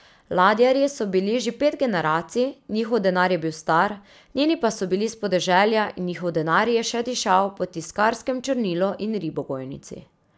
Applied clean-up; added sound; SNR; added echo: none; none; none; none.